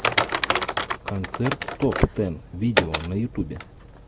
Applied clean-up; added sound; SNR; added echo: none; Typing; 0 dB; none.